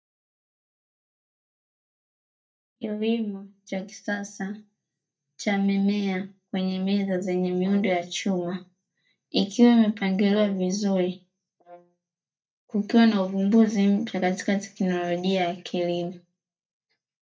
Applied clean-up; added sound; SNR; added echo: neural mask model DeepFilterNet 3.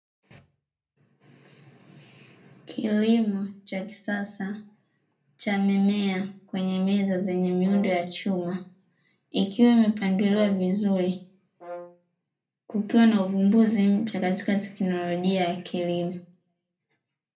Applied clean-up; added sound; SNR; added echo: none; Brass instrument; 18 dB; reverberation time 0.3 s.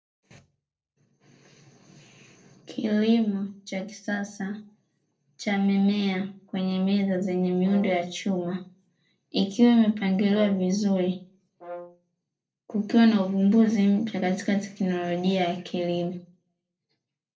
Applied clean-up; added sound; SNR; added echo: neural separator model SepFormer DNS4.